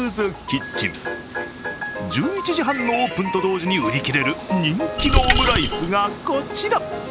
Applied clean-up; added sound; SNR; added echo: none; Coin (dropping); -2 dB; none.